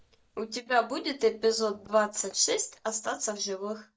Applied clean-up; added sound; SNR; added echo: neural mask model DeepFilterNet 3.